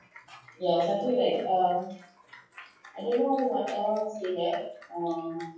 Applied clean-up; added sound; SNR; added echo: classical method WPE with log-MMSE.